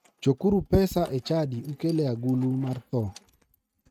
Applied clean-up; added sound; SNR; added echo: neural mask model RNNoise.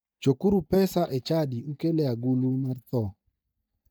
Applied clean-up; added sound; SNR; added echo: neural mask model DeepFilterNet 3.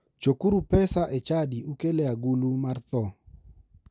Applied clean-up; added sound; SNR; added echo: none; none; none; none.